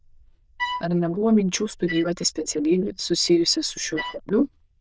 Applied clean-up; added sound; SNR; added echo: neural diffusion model UNIVERSE++.